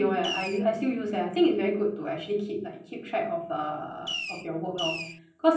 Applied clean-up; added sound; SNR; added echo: none; Fireworks; 6 dB; reverberation time 0.6 s.